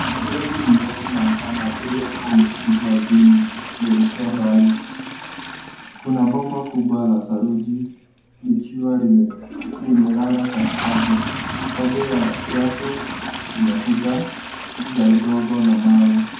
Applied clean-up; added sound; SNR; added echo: none; Toilet flush; 10 dB; reverberation time 0.5 s.